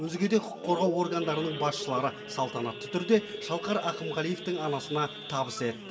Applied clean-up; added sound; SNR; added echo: none; Idling / Sawing / Accelerating, revving, vroom; 10 dB; reverberation time 1.5 s.